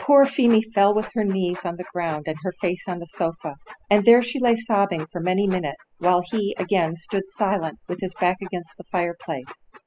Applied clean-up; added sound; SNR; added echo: classical method spectral subtraction.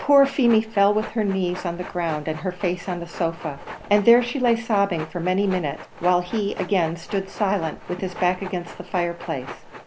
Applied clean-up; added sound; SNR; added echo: none; Train; 15 dB; none.